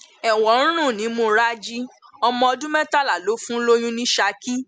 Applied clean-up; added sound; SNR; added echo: none; none; none; none.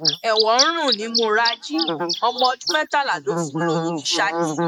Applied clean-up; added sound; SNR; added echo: neural mask model Resemble Enhance denoiser.